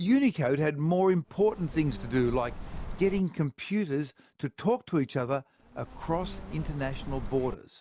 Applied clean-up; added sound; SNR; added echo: none; Bird; 10 dB; none.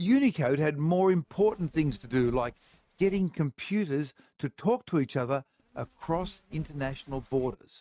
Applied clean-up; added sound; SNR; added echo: neural mask model RNNoise.